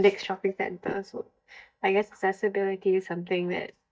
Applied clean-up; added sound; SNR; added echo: neural mask model DeepFilterNet 3.